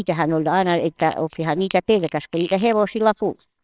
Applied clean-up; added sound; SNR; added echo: neural separator model SepFormer WHAMR!.